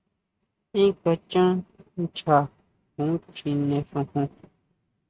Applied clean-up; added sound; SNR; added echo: neural mask model RNNoise.